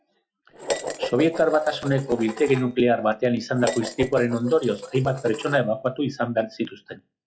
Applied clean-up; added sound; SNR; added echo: classical method log-MMSE.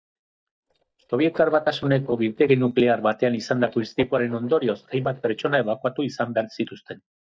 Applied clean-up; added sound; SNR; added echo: neural mask model DeepFilterNet 3.